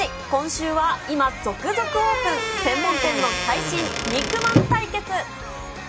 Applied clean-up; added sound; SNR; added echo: none; Squeak / Wood; 0 dB; reverberation time 0.2 s.